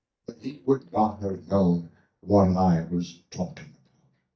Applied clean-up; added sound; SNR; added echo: neural mask model DeepFilterNet 3.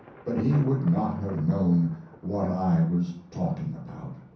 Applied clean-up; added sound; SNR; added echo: none; Thunder; 19 dB; reverberation time 0.6 s.